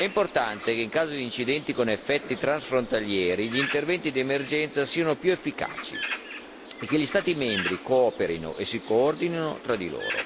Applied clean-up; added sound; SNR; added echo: none; Bird; 11 dB; none.